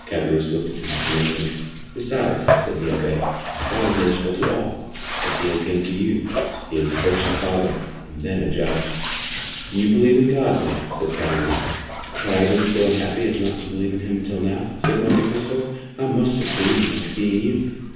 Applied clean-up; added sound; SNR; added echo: none; Bathtub (filling or washing); 5 dB; reverberation time 1.1 s.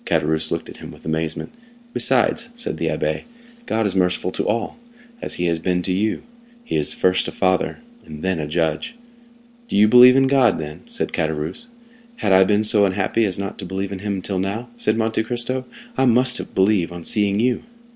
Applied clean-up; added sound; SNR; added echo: none; none; none; none.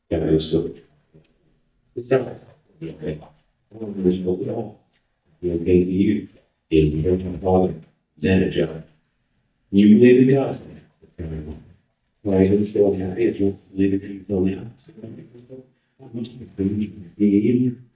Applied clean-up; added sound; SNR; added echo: neural mask model DeepFilterNet 3.